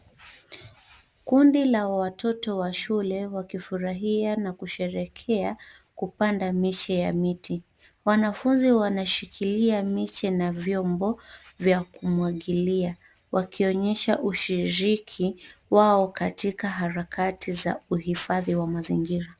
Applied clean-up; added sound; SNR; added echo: none; none; none; none.